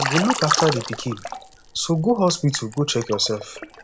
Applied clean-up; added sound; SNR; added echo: none; Liquid; 5 dB; none.